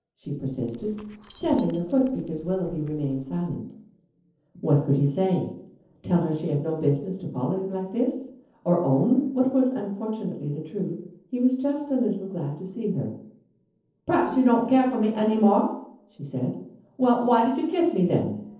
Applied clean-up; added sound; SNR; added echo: neural separator model SepFormer DNS4.